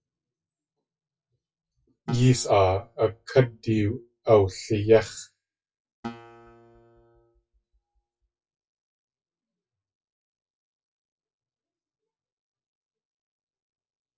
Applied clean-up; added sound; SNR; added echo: classical method WPE with log-MMSE.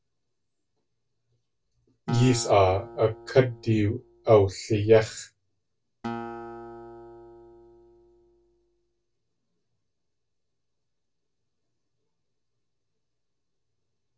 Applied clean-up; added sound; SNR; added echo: none; Acoustic guitar; 13 dB; reverberation time 0.2 s.